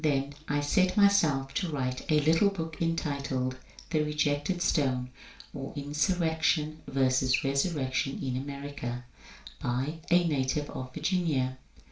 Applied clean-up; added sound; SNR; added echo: none; none; none; reverberation time 0.3 s.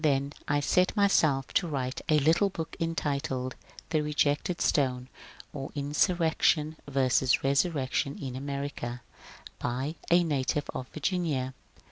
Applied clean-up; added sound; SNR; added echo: none; none; none; none.